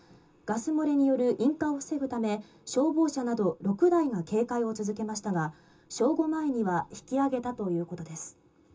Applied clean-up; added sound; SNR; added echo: none; none; none; reverberation time 0.2 s.